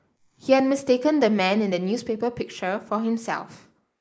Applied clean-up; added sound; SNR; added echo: neural mask model Resemble Enhance denoiser.